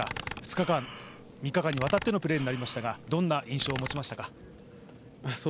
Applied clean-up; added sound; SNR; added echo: none; Breathing + Computer keyboard; 10 dB; none.